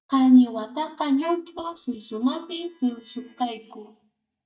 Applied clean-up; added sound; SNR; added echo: neural mask model DeepFilterNet 3.